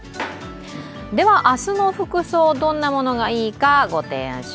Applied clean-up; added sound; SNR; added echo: none; none; none; none.